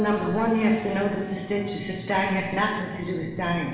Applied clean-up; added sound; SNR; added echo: none; Wind instrument, woodwind instrument; 19 dB; reverberation time 1.2 s.